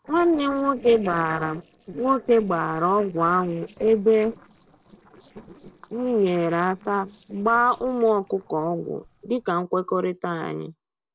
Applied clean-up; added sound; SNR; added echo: neural separator model SepFormer DNS4.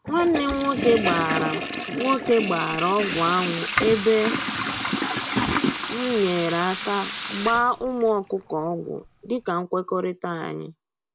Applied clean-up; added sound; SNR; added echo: none; Toilet flush / Water tap, faucet; 5 dB; none.